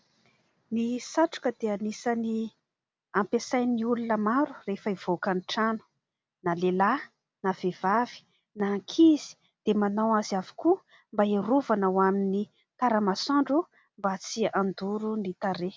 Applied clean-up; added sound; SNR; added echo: none; none; none; none.